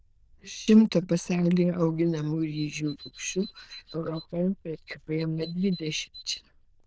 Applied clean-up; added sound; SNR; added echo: neural diffusion model UNIVERSE++.